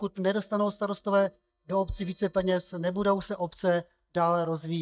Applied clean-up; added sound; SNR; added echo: neural mask model DeepFilterNet 3.